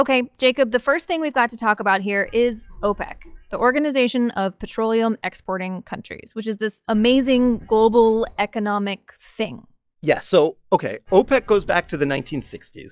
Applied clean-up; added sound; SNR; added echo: classical method log-MMSE.